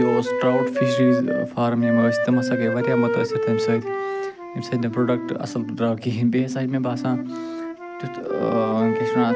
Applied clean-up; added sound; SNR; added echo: none; Wind instrument, woodwind instrument; 3 dB; none.